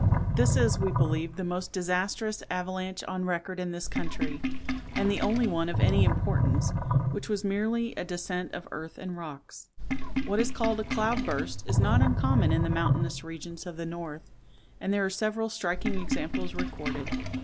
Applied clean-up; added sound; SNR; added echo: none; Sink (filling or washing); -2 dB; none.